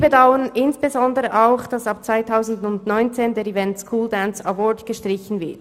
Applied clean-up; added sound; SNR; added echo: none; none; none; none.